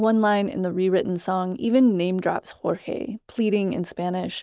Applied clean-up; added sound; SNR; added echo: none; none; none; none.